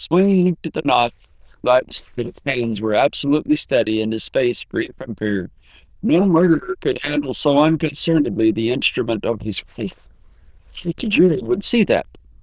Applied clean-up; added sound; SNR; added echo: neural diffusion model UNIVERSE++.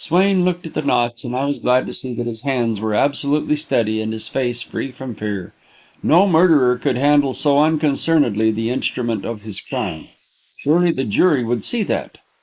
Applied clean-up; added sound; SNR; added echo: neural mask model Resemble Enhance denoiser.